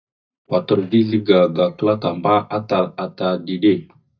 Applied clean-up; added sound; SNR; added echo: neural mask model DeepFilterNet 3.